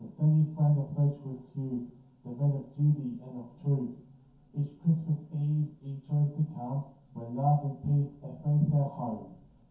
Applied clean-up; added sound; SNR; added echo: none; none; none; reverberation time 0.6 s.